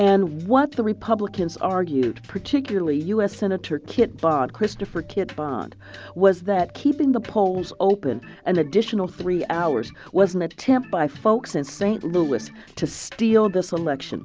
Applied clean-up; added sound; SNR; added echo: none; none; none; none.